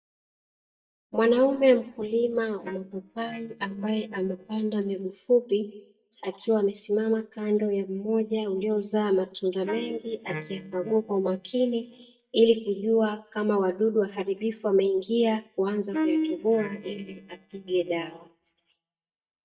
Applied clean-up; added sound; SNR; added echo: neural mask model DeepFilterNet 3.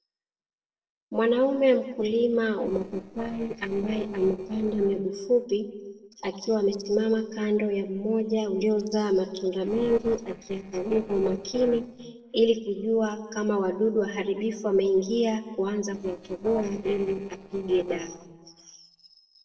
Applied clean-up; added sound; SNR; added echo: neural separator model SepFormer DNS4.